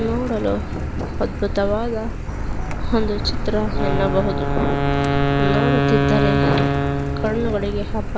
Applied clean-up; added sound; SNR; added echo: none; Wind instrument, woodwind instrument + Car; -3 dB; none.